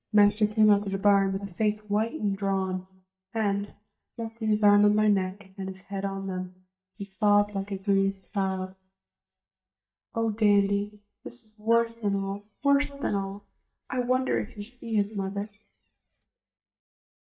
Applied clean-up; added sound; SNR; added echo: neural mask model DeepFilterNet 3.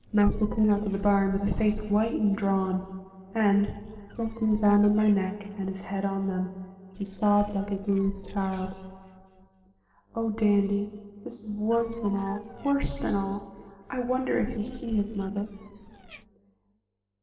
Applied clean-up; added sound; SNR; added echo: neural separator model SepFormer DNS4.